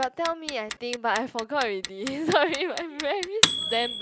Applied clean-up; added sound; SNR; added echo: none; Clock; 3 dB; none.